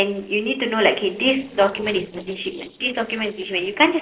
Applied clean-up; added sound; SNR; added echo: neural separator model SepFormer DNS4.